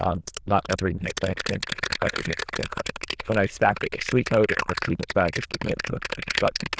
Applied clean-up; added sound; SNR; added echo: neural diffusion model UNIVERSE++.